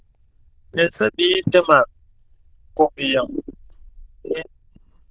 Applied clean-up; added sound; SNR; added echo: neural diffusion model UNIVERSE++.